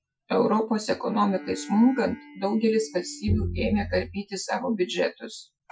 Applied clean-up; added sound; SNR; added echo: classical method Wiener filter.